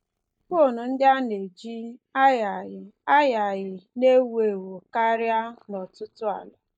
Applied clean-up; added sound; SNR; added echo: neural mask model DeepFilterNet 3.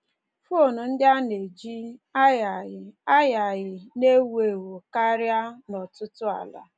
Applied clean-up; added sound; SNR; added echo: none; none; none; none.